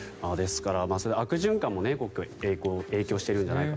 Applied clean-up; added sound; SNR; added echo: none; none; none; none.